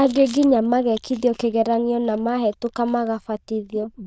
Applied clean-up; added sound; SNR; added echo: neural diffusion model UNIVERSE++.